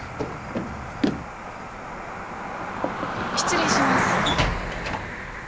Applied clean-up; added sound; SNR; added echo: none; Cricket; -3 dB; none.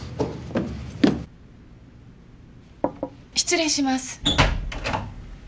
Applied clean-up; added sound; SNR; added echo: none; none; none; none.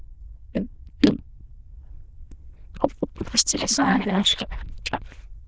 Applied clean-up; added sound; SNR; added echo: neural diffusion model UNIVERSE++.